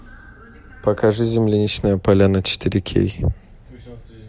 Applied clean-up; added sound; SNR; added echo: none; none; none; none.